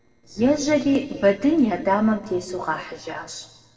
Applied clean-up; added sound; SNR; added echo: neural separator model SepFormer DNS4.